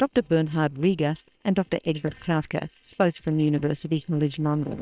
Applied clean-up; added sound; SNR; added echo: neural separator model SepFormer WHAM!.